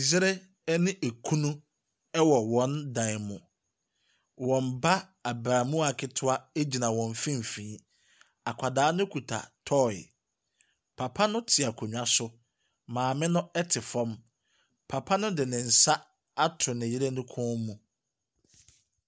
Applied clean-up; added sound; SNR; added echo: none; none; none; none.